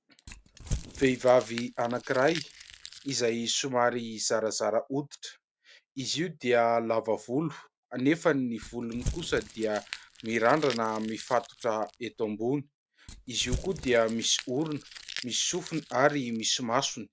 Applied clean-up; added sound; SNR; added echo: none; Crumpling, crinkling / Crushing; 12 dB; none.